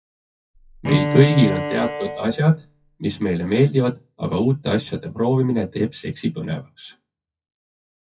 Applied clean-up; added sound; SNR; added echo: classical method WPE with log-MMSE.